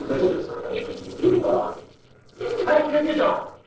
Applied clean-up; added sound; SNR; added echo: neural separator model SepFormer DNS4.